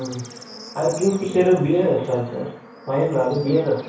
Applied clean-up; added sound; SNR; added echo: none; Bird / Insect / Frog; 19 dB; reverberation time 0.6 s.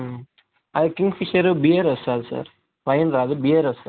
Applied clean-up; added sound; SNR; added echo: none; none; none; none.